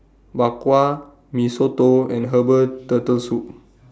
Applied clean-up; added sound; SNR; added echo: none; none; none; none.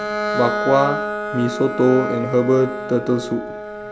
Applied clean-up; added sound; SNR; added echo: none; Bowed string instrument; 5 dB; none.